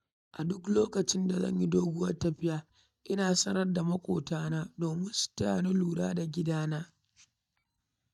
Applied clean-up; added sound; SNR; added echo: neural mask model DeepFilterNet 3.